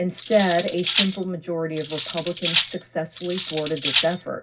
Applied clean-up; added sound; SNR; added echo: none; Cutlery, silverware; 3 dB; reverberation time 0.4 s.